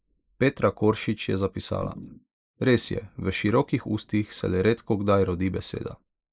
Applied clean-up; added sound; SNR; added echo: neural mask model Resemble Enhance denoiser.